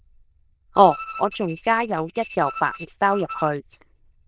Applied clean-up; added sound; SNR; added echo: neural diffusion model UNIVERSE++.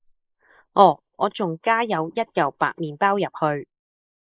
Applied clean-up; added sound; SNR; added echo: neural mask model Resemble Enhance denoiser.